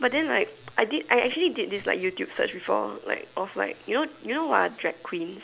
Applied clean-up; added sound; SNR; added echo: none; none; none; none.